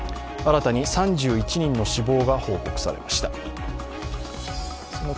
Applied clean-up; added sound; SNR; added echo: none; none; none; none.